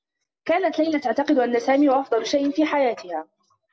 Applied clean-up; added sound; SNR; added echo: none; none; none; none.